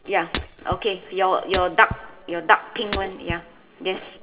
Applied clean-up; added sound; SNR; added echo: none; Shatter; 11 dB; reverberation time 2.3 s.